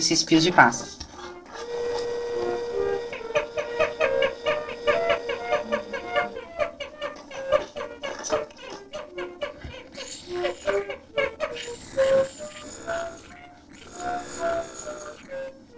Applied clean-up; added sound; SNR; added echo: neural separator model SepFormer DNS4.